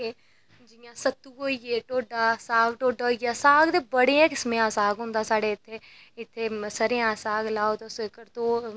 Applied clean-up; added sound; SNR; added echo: none; none; none; none.